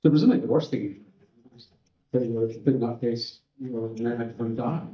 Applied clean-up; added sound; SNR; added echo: neural mask model DeepFilterNet 3.